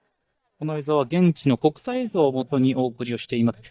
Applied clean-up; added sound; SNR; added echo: neural mask model DeepFilterNet 3.